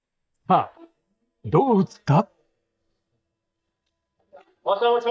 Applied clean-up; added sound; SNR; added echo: neural mask model DeepFilterNet 3.